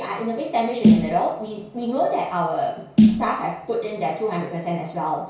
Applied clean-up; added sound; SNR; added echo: none; Snare drum; -2 dB; reverberation time 0.6 s.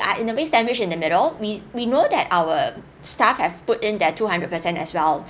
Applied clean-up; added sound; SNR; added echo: none; none; none; none.